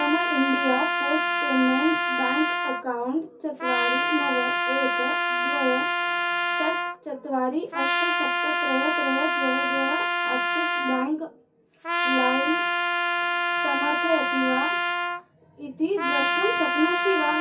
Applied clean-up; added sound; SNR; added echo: none; Trumpet; -3 dB; reverberation time 0.3 s.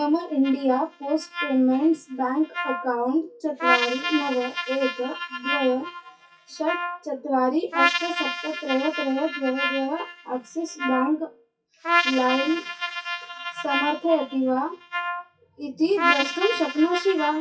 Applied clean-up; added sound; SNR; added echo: classical method WPE with log-MMSE.